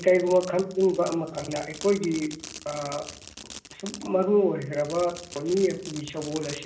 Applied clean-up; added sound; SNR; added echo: none; Fireworks; 16 dB; reverberation time 0.5 s.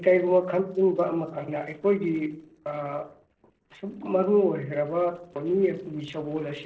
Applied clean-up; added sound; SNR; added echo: neural separator model SepFormer DNS4.